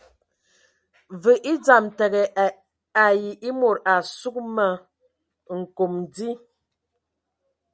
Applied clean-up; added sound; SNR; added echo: none; none; none; none.